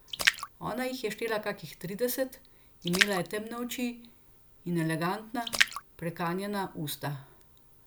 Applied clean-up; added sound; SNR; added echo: none; Splash, splatter; 1 dB; none.